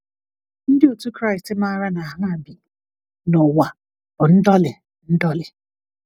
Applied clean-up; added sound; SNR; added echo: none; none; none; none.